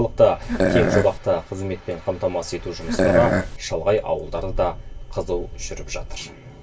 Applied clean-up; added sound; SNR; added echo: none; Burping, eructation; -3 dB; reverberation time 0.1 s.